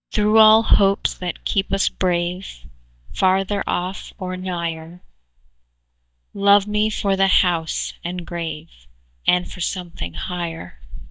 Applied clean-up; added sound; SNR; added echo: neural mask model DeepFilterNet 3.